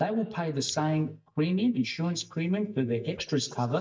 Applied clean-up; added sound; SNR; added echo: neural mask model DeepFilterNet 3.